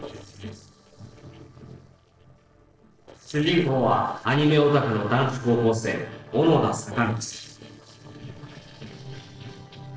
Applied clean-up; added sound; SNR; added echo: neural separator model SepFormer DNS4.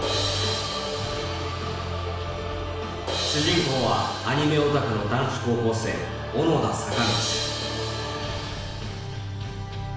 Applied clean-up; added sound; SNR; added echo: none; Crash cymbal; 7 dB; reverberation time 0.6 s.